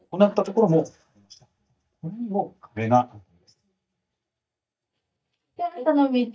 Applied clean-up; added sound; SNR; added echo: neural mask model DeepFilterNet 3.